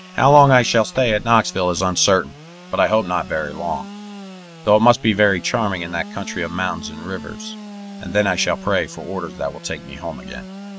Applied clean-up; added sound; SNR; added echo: none; Sawing / Engine; 16 dB; none.